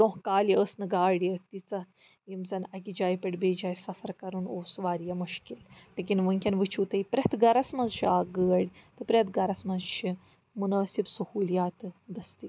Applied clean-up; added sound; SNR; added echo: none; none; none; none.